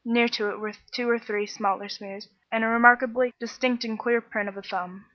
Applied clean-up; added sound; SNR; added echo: none; none; none; none.